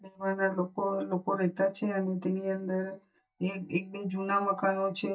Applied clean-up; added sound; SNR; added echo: neural mask model DeepFilterNet 3.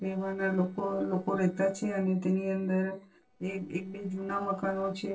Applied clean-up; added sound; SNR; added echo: neural separator model SepFormer DNS4.